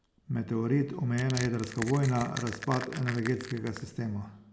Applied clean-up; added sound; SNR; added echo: none; Crushing; 11 dB; none.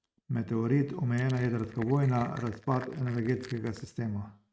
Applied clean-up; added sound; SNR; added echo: neural mask model RNNoise.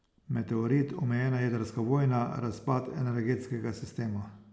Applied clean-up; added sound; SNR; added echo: none; none; none; none.